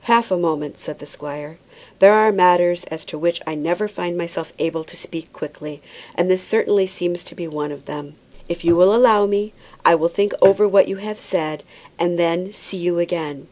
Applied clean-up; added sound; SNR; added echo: none; none; none; none.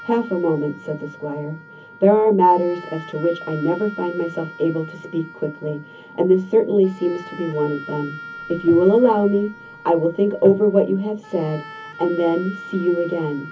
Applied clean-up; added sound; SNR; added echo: none; Wind instrument, woodwind instrument; 18 dB; reverberation time 0.3 s.